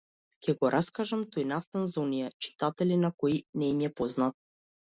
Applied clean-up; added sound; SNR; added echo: none; none; none; none.